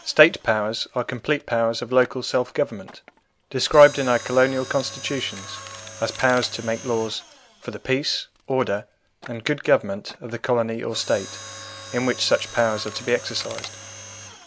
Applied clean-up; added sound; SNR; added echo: none; Mechanisms; 17 dB; none.